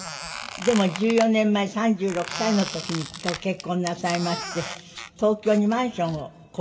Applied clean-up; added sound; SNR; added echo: none; Squeak; 12 dB; reverberation time 1.3 s.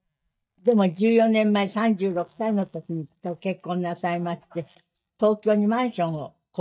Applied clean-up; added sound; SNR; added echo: neural mask model DeepFilterNet 3.